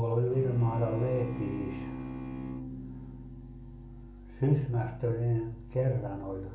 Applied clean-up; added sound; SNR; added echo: none; Bowed string instrument; 9 dB; reverberation time 0.5 s.